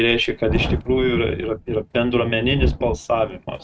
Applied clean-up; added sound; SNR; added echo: neural mask model RNNoise.